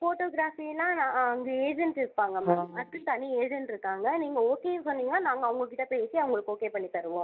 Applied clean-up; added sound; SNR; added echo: neural mask model DeepFilterNet 3.